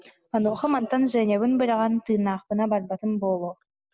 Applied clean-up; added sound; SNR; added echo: none; none; none; none.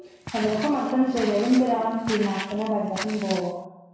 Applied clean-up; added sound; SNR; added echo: none; Walk, footsteps; 13 dB; reverberation time 1.1 s.